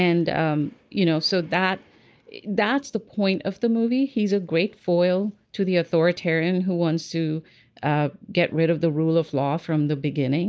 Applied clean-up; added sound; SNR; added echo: none; none; none; none.